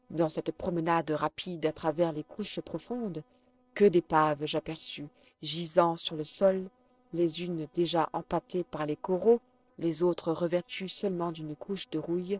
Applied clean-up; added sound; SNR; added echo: neural separator model SepFormer DNS4.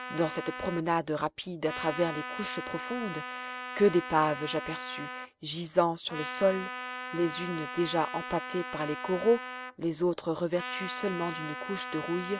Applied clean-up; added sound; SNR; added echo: none; Trumpet; 8 dB; none.